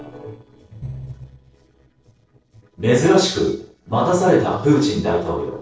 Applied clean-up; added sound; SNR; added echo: neural separator model SepFormer DNS4.